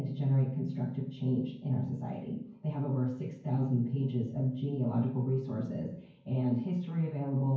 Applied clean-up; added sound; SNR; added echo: none; none; none; reverberation time 0.9 s.